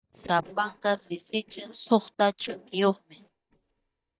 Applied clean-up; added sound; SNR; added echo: neural mask model DeepFilterNet 3.